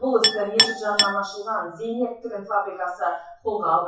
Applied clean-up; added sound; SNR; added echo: classical method WPE with log-MMSE.